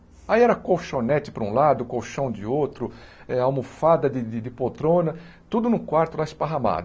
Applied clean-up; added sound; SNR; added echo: none; none; none; none.